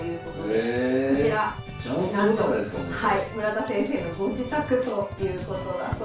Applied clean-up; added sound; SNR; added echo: none; Computer keyboard; 15 dB; reverberation time 0.3 s.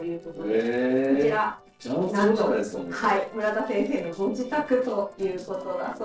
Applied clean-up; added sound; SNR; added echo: neural separator model SepFormer DNS4.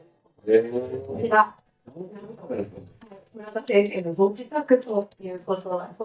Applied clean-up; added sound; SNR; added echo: neural mask model DeepFilterNet 3.